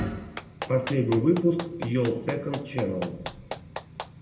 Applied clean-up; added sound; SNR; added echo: none; Clapping; 12 dB; reverberation time 0.8 s.